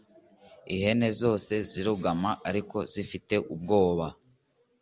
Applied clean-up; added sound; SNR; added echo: none; none; none; none.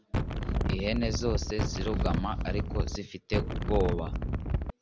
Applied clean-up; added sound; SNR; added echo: none; Wind; -4 dB; none.